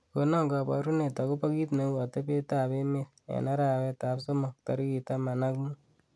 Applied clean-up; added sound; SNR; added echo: none; none; none; none.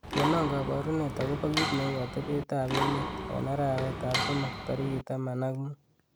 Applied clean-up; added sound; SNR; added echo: none; Mechanisms; 2 dB; none.